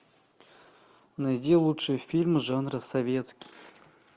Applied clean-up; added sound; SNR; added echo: none; none; none; none.